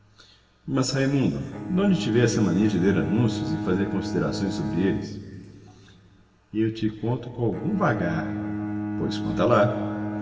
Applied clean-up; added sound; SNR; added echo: none; Bowed string instrument; 6 dB; reverberation time 2.6 s.